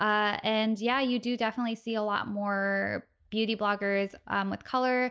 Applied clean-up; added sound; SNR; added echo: none; none; none; none.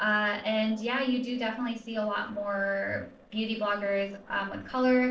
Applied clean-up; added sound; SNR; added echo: neural separator model SepFormer DNS4.